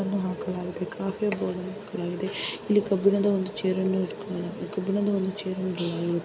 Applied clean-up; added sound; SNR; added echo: none; none; none; none.